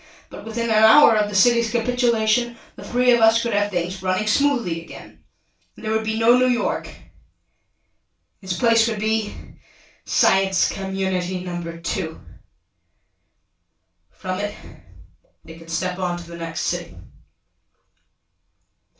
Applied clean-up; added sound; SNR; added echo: none; none; none; reverberation time 0.2 s.